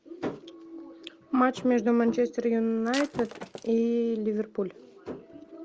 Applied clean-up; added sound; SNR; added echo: none; Shatter; 12 dB; none.